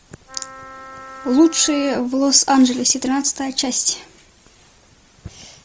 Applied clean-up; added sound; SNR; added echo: none; Wind instrument, woodwind instrument; 18 dB; none.